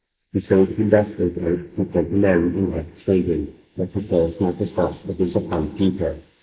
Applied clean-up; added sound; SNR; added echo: neural mask model Resemble Enhance denoiser.